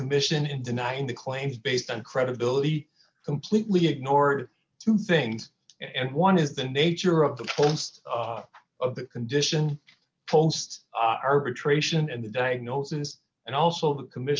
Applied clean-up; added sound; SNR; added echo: none; none; none; none.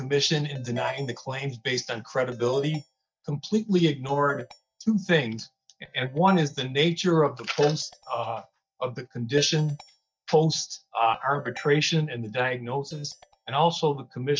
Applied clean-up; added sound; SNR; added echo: neural mask model DeepFilterNet 3.